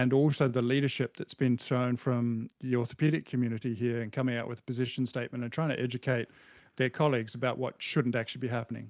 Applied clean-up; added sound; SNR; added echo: none; none; none; none.